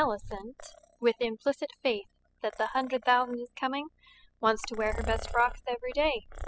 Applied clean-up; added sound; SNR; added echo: classical method spectral subtraction.